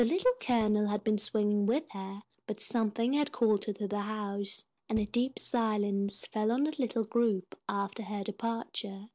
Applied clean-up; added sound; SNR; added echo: neural separator model SepFormer DNS4.